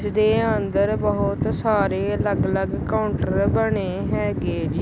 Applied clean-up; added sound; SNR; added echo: none; none; none; none.